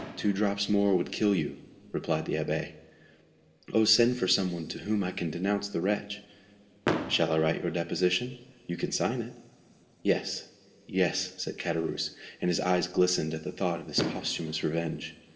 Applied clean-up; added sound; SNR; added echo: none; Fireworks; 13 dB; reverberation time 2.9 s.